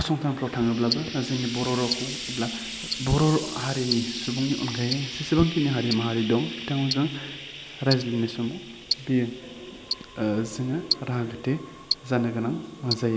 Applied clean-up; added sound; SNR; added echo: none; Tick-tock + Frying (food); 8 dB; none.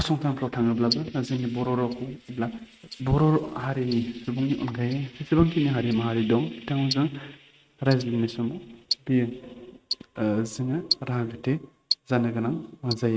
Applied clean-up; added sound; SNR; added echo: neural mask model RNNoise.